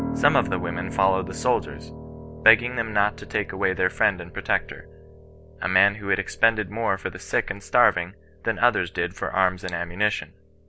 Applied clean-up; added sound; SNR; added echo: none; Piano; 12 dB; none.